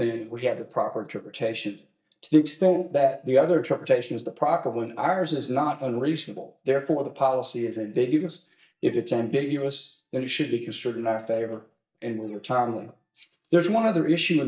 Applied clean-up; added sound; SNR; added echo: neural mask model DeepFilterNet 3.